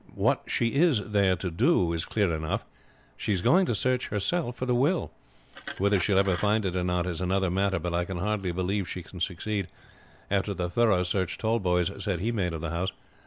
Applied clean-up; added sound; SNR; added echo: none; Glass; 16 dB; none.